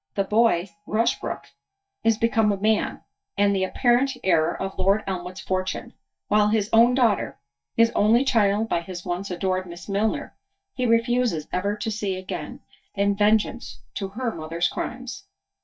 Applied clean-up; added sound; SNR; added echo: neural mask model DeepFilterNet 3.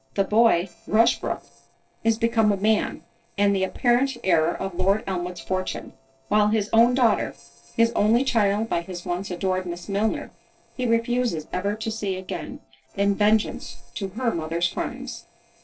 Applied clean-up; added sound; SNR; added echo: neural separator model SepFormer DNS4.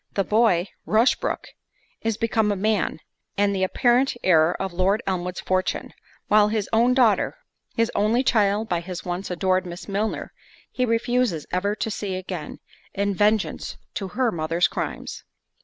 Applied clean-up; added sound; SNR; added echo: none; none; none; none.